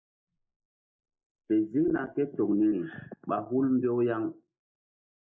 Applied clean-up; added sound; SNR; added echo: neural mask model Resemble Enhance denoiser.